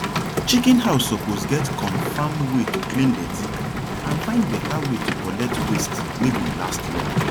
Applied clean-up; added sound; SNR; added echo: none; Rain; 2 dB; none.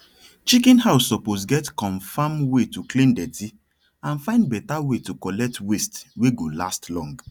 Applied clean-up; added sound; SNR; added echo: none; none; none; none.